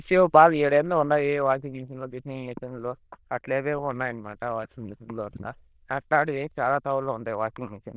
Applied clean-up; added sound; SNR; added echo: neural diffusion model UNIVERSE++.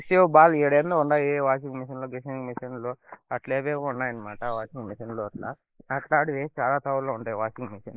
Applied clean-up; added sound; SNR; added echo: neural mask model Resemble Enhance denoiser.